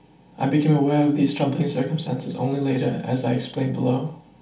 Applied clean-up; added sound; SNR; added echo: none; none; none; reverberation time 0.3 s.